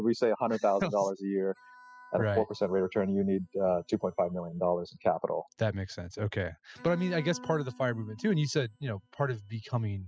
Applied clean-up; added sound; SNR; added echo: classical method spectral subtraction.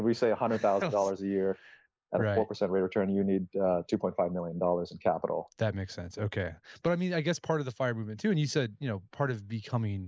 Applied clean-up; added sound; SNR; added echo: neural mask model Resemble Enhance denoiser.